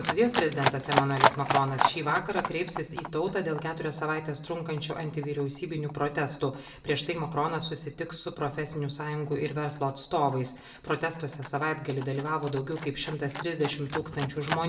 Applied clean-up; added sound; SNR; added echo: none; Livestock, farm animals, working animals; 5 dB; reverberation time 0.5 s.